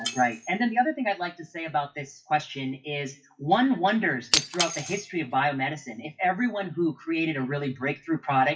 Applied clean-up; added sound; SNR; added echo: classical method WPE with log-MMSE.